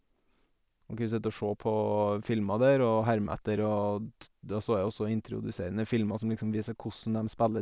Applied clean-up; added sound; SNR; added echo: none; none; none; none.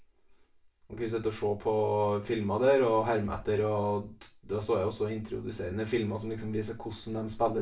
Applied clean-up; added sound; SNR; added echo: none; none; none; reverberation time 0.3 s.